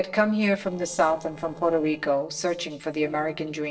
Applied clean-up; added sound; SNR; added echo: neural separator model SepFormer DNS4.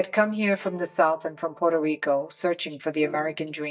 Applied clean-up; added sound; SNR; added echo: neural mask model DeepFilterNet 3.